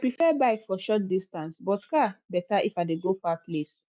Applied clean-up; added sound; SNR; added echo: none; none; none; none.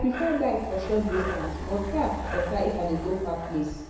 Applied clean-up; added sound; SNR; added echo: none; Breathing; 6 dB; reverberation time 1.0 s.